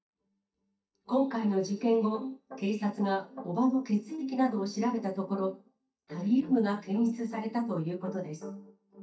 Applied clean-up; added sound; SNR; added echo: neural mask model DeepFilterNet 3.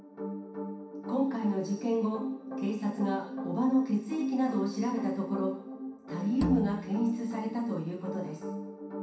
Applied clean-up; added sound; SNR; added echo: none; Bowed string instrument; 5 dB; reverberation time 0.6 s.